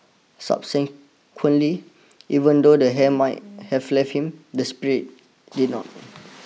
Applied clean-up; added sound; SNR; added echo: none; none; none; none.